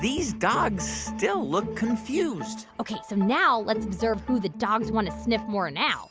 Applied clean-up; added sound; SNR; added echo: none; Bowed string instrument; 18 dB; none.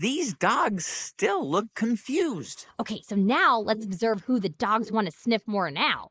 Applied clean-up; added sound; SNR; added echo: neural mask model Resemble Enhance denoiser.